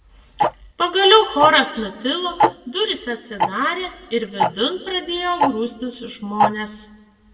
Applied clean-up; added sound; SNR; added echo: none; Tick-tock; 4 dB; reverberation time 1.1 s.